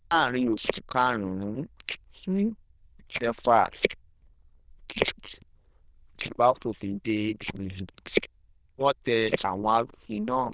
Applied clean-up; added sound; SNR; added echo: neural diffusion model UNIVERSE++.